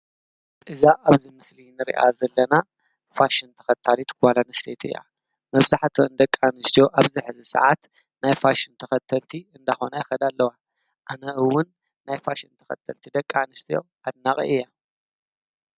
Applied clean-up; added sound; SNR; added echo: none; none; none; none.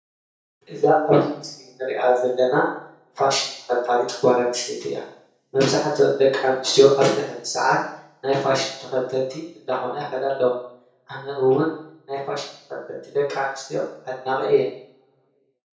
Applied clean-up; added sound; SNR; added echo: none; none; none; reverberation time 0.6 s.